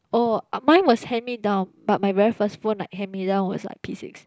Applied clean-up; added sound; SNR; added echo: none; none; none; none.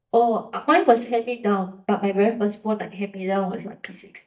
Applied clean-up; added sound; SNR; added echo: neural mask model DeepFilterNet 3.